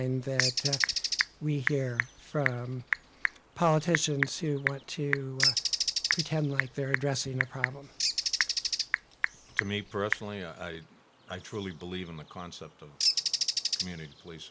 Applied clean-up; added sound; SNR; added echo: none; Telephone / Typing + Bird; -1 dB; none.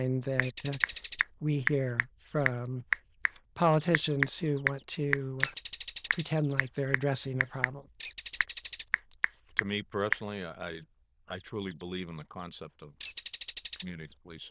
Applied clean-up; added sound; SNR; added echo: neural diffusion model UNIVERSE++.